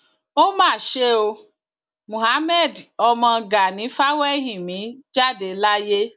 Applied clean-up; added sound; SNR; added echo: none; none; none; none.